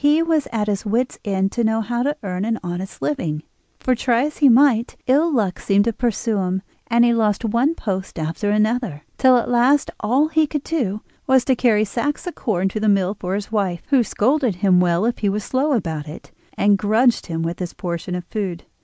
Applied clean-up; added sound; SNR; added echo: none; none; none; none.